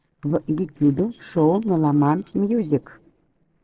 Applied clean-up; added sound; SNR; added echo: neural separator model SepFormer DNS4.